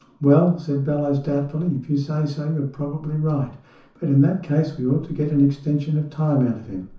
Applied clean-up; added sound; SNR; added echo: none; none; none; reverberation time 0.9 s.